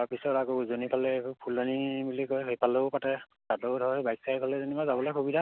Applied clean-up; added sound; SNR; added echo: none; none; none; none.